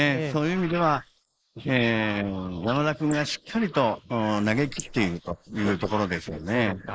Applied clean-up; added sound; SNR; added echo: neural mask model Resemble Enhance denoiser.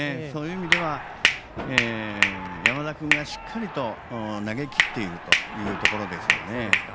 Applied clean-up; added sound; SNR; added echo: none; Hands; -3 dB; none.